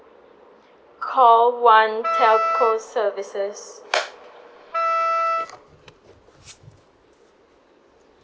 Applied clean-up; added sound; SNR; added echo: none; Wind instrument, woodwind instrument; 1 dB; none.